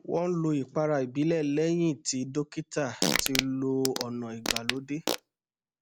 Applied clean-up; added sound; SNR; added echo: none; Fart; 2 dB; none.